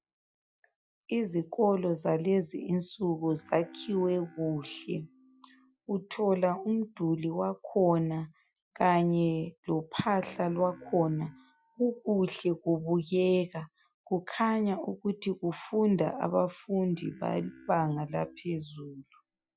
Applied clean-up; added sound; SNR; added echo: classical method Wiener filter.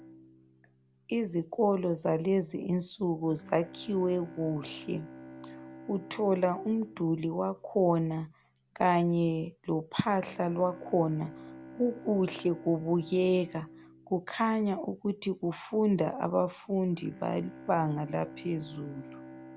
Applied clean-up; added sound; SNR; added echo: none; Bowed string instrument; 19 dB; none.